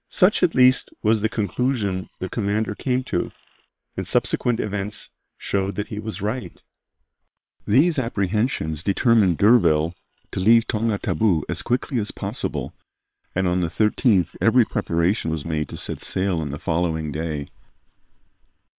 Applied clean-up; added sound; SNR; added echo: neural separator model SepFormer WHAM!.